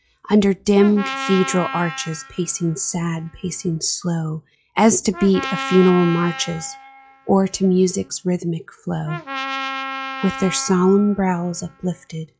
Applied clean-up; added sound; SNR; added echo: classical method log-MMSE.